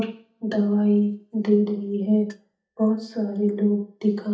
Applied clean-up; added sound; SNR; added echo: neural mask model DeepFilterNet 3.